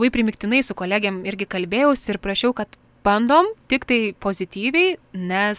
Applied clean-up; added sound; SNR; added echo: none; none; none; none.